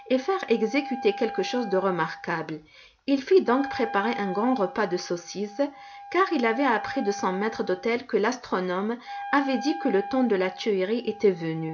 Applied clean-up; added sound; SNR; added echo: none; Wind instrument, woodwind instrument; 13 dB; none.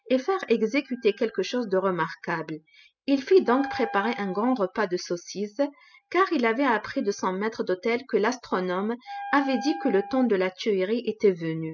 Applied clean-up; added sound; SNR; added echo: classical method spectral subtraction.